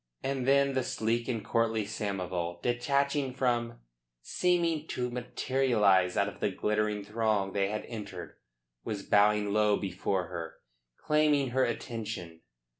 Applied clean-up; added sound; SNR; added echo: none; none; none; none.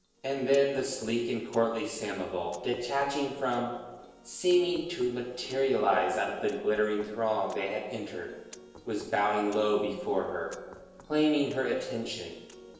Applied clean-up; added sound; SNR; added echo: neural separator model SepFormer DNS4.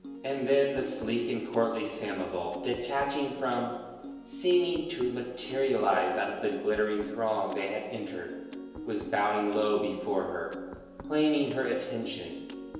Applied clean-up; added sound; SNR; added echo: none; Piano; 13 dB; reverberation time 1.0 s.